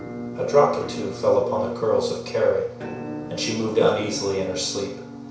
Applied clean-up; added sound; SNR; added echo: none; Musical instrument; 10 dB; reverberation time 0.6 s.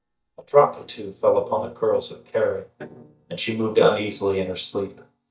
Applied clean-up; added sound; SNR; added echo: neural mask model DeepFilterNet 3.